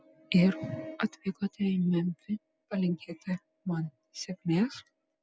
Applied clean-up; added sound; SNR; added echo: none; none; none; none.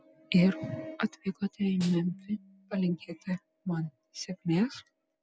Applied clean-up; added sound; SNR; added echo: none; Snare drum; 17 dB; none.